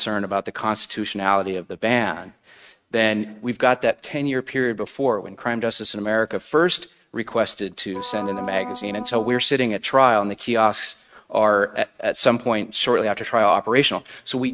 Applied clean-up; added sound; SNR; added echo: neural mask model RNNoise.